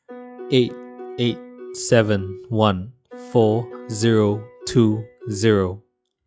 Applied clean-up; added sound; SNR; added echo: classical method log-MMSE.